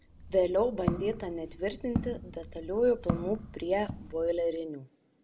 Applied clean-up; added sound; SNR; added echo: none; Walk, footsteps; 7 dB; none.